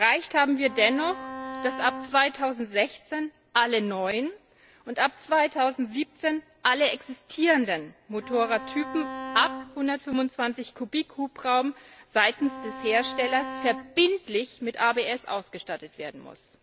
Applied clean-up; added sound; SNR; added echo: none; Bowed string instrument; 10 dB; none.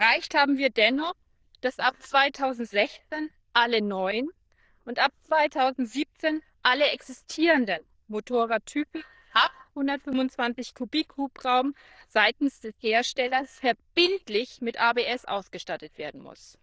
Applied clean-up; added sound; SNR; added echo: neural diffusion model UNIVERSE++.